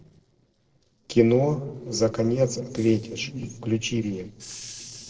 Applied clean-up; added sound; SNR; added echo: neural separator model SepFormer DNS4.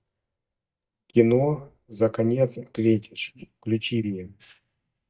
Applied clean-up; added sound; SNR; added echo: neural mask model DeepFilterNet 3.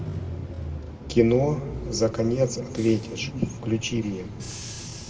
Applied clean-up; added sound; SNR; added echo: none; Bus / Engine; 9 dB; reverberation time 1.3 s.